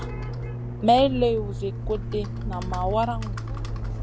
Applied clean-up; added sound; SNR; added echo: none; Fixed-wing aircraft, airplane + Computer keyboard; 4 dB; none.